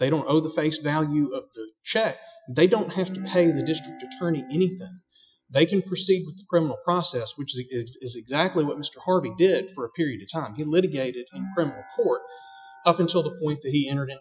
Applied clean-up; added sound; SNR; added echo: classical method Wiener filter.